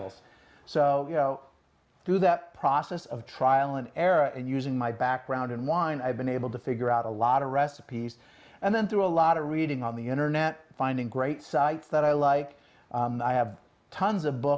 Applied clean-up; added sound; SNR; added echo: none; none; none; none.